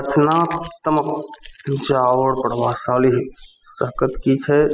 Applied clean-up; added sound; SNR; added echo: classical method spectral subtraction.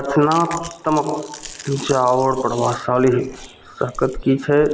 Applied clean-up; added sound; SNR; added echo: none; Chewing, mastication; 17 dB; none.